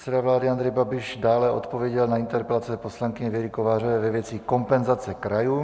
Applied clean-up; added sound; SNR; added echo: none; none; none; none.